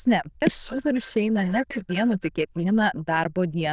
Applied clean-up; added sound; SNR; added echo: neural diffusion model UNIVERSE++.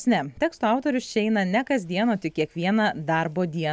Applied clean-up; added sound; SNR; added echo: none; none; none; none.